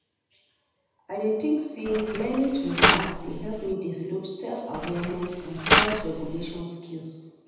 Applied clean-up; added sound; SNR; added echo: none; Mechanisms; -4 dB; reverberation time 1.0 s.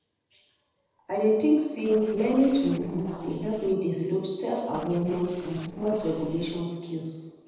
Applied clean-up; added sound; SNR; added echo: neural separator model SepFormer DNS4.